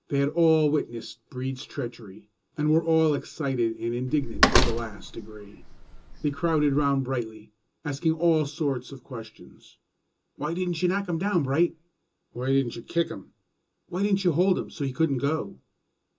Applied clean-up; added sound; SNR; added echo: none; Slam; 0 dB; reverberation time 0.2 s.